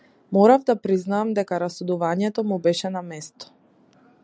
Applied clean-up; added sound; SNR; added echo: none; none; none; none.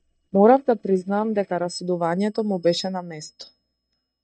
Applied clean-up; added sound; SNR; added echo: neural mask model DeepFilterNet 3.